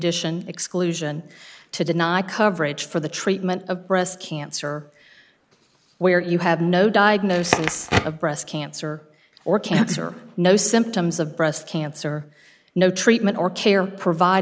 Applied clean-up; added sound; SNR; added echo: none; Crackle; 6 dB; none.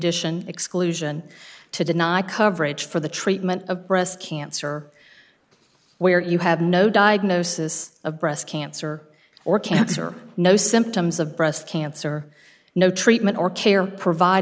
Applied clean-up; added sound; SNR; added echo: none; none; none; none.